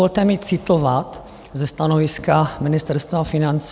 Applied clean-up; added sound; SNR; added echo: none; none; none; none.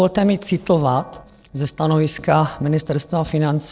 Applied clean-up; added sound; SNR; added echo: neural separator model SepFormer DNS4.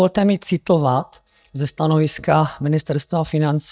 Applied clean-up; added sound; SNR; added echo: neural mask model DeepFilterNet 3.